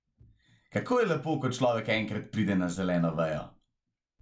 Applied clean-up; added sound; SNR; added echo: none; none; none; none.